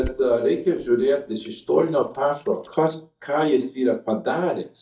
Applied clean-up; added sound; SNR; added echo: neural mask model DeepFilterNet 3.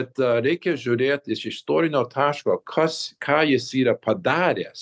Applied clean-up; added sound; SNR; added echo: none; none; none; none.